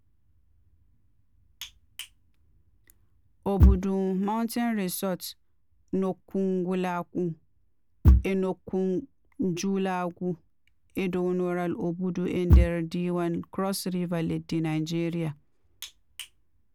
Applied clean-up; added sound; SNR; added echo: none; Bass drum / Thump, thud; 0 dB; none.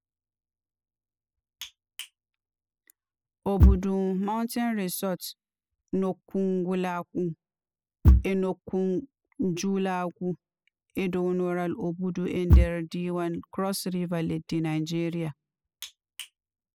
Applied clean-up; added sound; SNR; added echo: classical method spectral subtraction.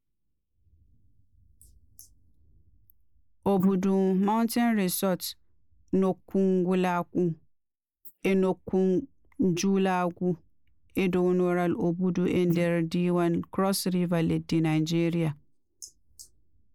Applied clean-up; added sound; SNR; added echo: neural mask model Resemble Enhance denoiser.